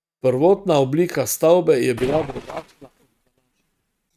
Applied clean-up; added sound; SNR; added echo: neural mask model RNNoise.